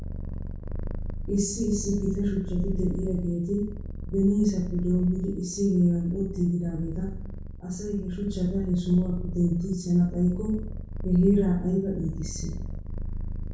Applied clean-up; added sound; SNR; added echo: none; Purr; 7 dB; reverberation time 0.6 s.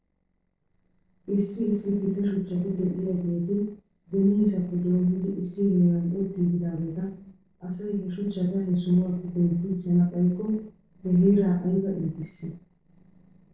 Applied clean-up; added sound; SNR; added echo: neural separator model SepFormer DNS4.